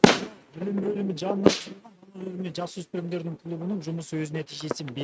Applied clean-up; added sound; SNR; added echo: neural mask model RNNoise.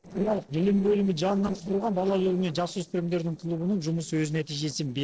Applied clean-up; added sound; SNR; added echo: neural separator model SepFormer DNS4.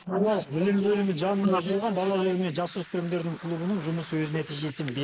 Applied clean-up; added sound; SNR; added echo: neural mask model Resemble Enhance denoiser.